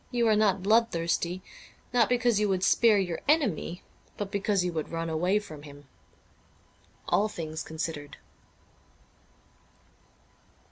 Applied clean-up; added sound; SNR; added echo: none; none; none; none.